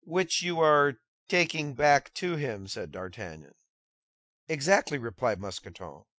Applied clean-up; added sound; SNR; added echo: none; none; none; none.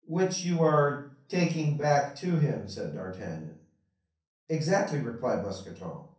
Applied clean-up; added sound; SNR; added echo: none; none; none; reverberation time 0.6 s.